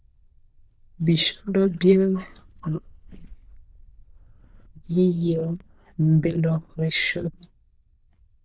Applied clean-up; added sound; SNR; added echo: neural diffusion model UNIVERSE++.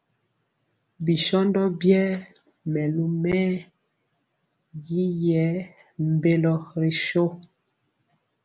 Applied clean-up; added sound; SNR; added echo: none; none; none; none.